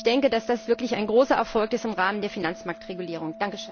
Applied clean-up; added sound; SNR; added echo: none; Organ; 18 dB; none.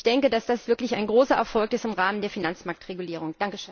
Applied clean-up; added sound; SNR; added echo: none; none; none; none.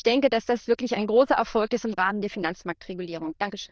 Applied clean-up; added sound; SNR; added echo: neural diffusion model UNIVERSE++.